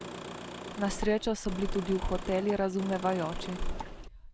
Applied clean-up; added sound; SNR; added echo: none; Engine / Car; 10 dB; none.